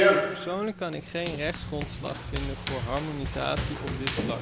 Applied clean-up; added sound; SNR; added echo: none; Run; -4 dB; none.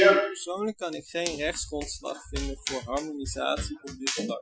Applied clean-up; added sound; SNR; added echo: classical method Wiener filter.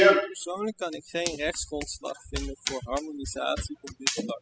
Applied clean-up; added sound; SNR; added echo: classical method spectral subtraction.